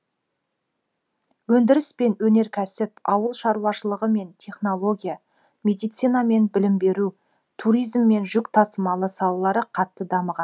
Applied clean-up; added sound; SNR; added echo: none; none; none; none.